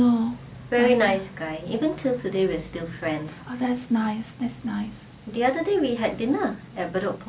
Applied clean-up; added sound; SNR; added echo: none; none; none; none.